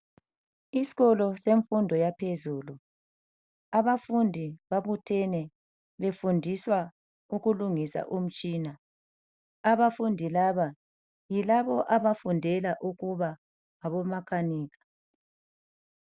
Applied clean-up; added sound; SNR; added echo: none; none; none; none.